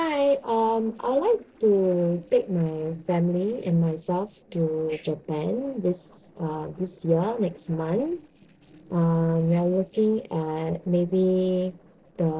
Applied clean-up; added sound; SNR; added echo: neural separator model SepFormer DNS4.